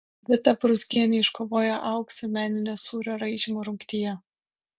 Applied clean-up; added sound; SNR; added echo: none; none; none; none.